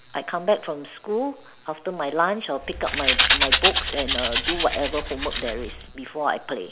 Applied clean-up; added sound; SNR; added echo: none; Rattle / Rattle (instrument); -3 dB; none.